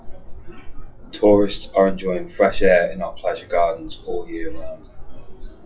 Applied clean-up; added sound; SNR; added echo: classical method WPE with log-MMSE.